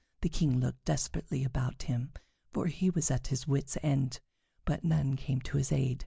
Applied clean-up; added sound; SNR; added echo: none; none; none; none.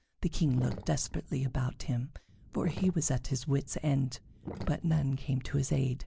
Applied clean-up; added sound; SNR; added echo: none; Sink (filling or washing); 14 dB; none.